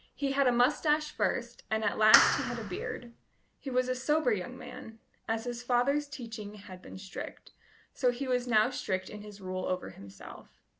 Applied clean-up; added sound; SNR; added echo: none; Clapping; -2 dB; none.